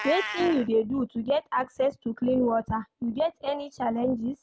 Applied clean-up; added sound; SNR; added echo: none; Meow; 14 dB; none.